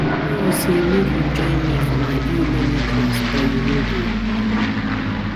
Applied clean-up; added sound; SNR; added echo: none; Aircraft; -4 dB; none.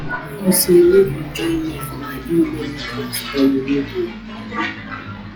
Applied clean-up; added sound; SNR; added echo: classical method log-MMSE.